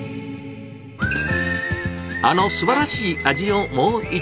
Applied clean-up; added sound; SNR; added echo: none; Brass instrument; 16 dB; none.